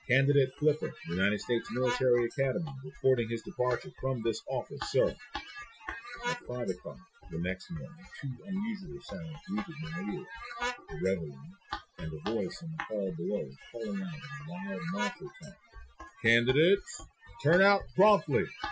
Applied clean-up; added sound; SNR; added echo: classical method Wiener filter.